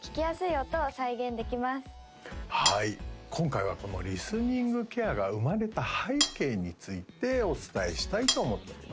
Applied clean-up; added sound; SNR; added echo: none; Cutlery, silverware; 2 dB; none.